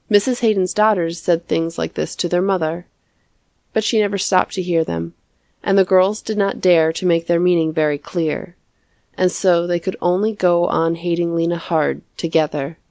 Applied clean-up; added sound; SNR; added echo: none; none; none; none.